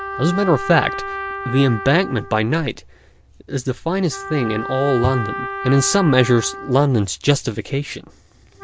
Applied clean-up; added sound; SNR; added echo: none; Trumpet; 10 dB; none.